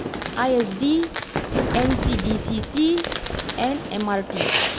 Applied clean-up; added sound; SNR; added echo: none; Fireworks; 2 dB; none.